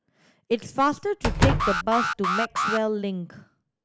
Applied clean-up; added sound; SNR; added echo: none; Slam + Alarm; -1 dB; none.